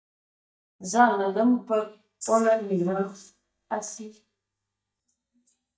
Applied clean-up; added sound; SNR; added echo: neural mask model DeepFilterNet 3.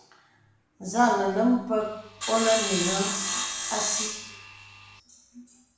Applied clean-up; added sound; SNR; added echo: none; Sawing; 3 dB; reverberation time 0.7 s.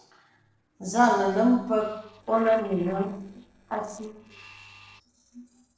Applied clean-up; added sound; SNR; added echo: neural separator model SepFormer DNS4.